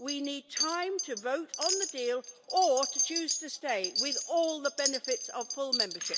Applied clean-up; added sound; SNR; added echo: none; Wind chime; 2 dB; none.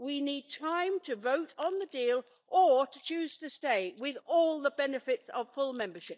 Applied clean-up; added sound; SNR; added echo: neural mask model DeepFilterNet 3.